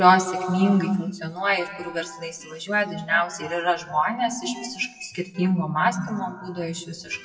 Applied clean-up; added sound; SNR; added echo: classical method WPE with log-MMSE.